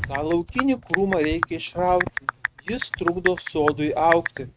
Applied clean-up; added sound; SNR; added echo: neural mask model RNNoise.